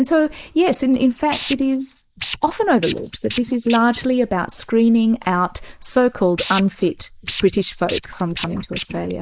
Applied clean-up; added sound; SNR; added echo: neural mask model Resemble Enhance denoiser.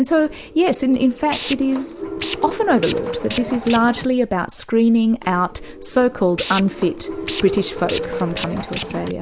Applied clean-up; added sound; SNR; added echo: none; Tools; 9 dB; none.